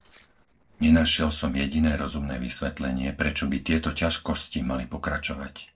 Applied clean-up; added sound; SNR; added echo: neural separator model SepFormer DNS4.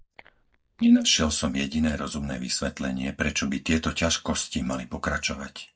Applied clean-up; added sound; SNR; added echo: neural mask model DeepFilterNet 3.